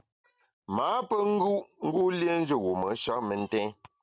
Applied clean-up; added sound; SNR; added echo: none; none; none; none.